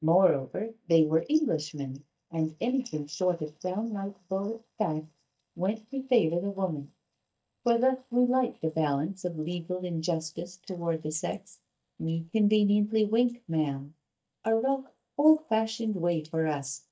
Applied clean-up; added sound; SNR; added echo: neural mask model DeepFilterNet 3.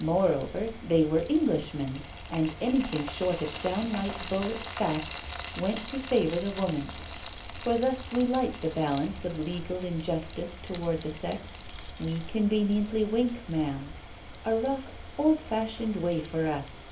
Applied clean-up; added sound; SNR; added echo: none; Frying (food); 8 dB; reverberation time 0.3 s.